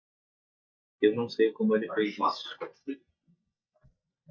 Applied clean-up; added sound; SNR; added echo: neural mask model DeepFilterNet 3.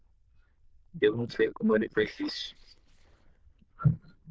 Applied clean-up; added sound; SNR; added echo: neural diffusion model UNIVERSE++.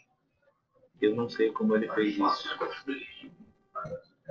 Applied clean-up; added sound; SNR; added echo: neural separator model SepFormer DNS4.